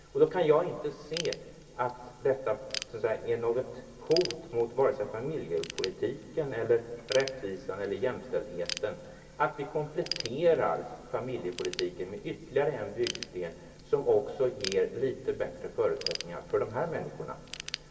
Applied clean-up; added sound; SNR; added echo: none; Ratchet, pawl / Tools; 13 dB; reverberation time 1.9 s.